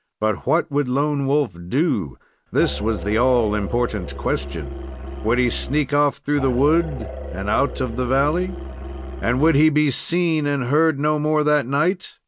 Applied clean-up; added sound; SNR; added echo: none; Musical instrument; 9 dB; none.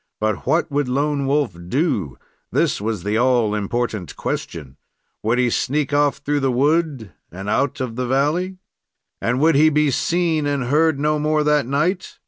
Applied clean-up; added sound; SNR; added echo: none; none; none; none.